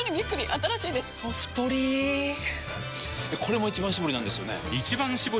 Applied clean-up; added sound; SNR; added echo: none; none; none; none.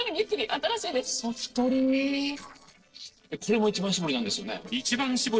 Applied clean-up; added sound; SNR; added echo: neural separator model SepFormer DNS4.